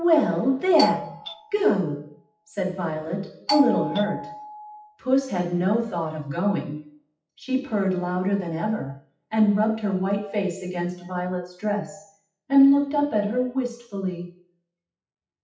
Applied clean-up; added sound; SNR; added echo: classical method WPE with log-MMSE.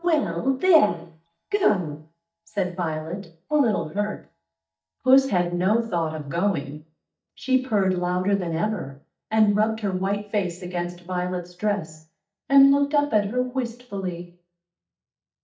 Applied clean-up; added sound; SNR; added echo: neural mask model DeepFilterNet 3.